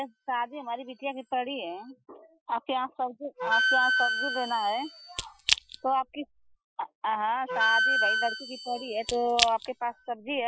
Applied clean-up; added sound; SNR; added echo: classical method Wiener filter.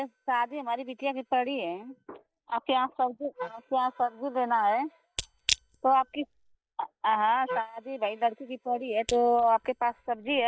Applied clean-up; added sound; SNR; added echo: neural mask model DeepFilterNet 3.